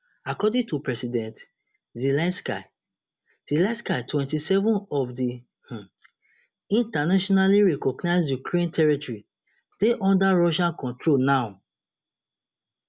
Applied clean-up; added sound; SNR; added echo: none; none; none; none.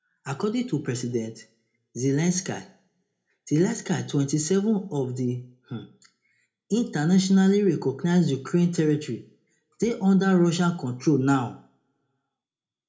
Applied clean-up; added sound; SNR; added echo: none; none; none; reverberation time 0.3 s.